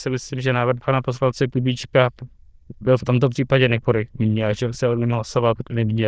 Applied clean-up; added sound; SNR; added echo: neural diffusion model UNIVERSE++.